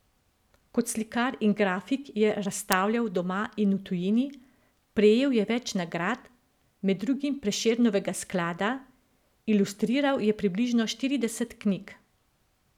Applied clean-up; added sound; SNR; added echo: none; none; none; none.